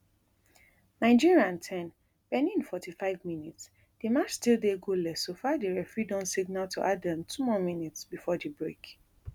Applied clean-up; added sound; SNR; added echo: none; none; none; none.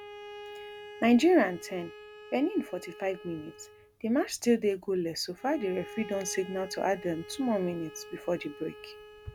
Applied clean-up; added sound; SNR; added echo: none; Bowed string instrument; 16 dB; none.